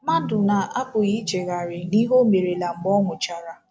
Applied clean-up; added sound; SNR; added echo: none; none; none; none.